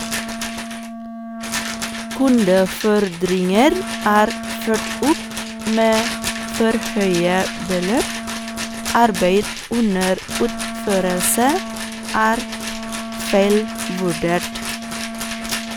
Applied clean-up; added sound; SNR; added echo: none; Wind instrument, woodwind instrument + Rattle; 6 dB; none.